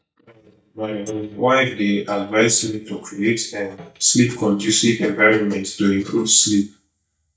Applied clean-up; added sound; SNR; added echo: neural mask model DeepFilterNet 3.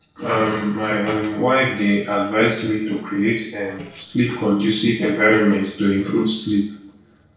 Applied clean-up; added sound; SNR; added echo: neural separator model SepFormer DNS4.